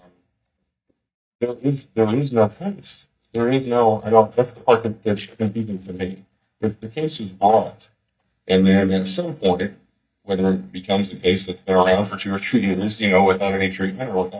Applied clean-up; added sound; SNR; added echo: neural mask model DeepFilterNet 3.